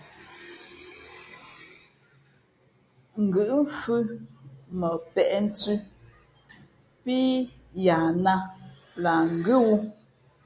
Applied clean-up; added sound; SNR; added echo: none; none; none; none.